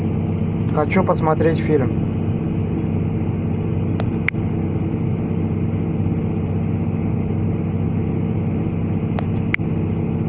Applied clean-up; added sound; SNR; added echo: none; none; none; none.